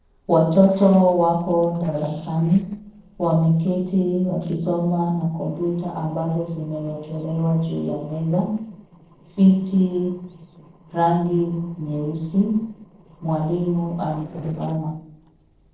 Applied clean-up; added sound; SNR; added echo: neural separator model SepFormer DNS4.